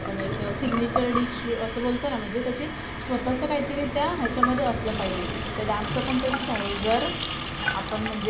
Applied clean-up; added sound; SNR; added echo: none; Sink (filling or washing) / Water tap, faucet; 2 dB; none.